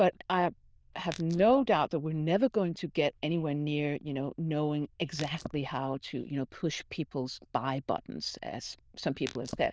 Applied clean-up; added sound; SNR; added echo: neural diffusion model UNIVERSE++.